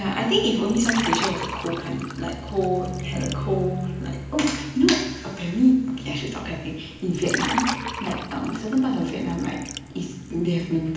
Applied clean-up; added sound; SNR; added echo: none; Liquid; 10 dB; reverberation time 0.9 s.